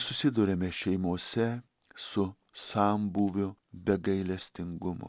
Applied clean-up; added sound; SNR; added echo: none; none; none; none.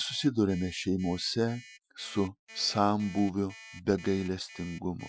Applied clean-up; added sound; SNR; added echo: classical method Wiener filter.